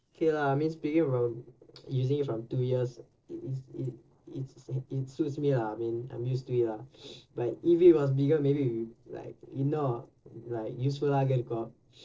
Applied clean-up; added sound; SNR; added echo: neural separator model SepFormer DNS4.